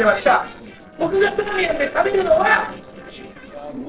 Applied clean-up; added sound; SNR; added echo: neural separator model SepFormer DNS4.